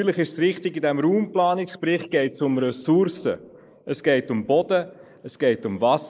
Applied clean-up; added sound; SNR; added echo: neural mask model Resemble Enhance denoiser.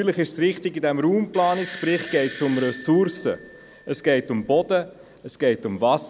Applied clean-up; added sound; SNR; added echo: none; Bell / Doorbell; 17 dB; none.